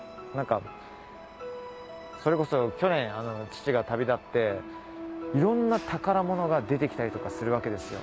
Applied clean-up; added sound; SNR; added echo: none; Mechanisms; 19 dB; none.